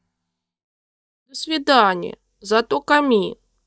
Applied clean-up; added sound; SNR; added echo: neural mask model DeepFilterNet 3.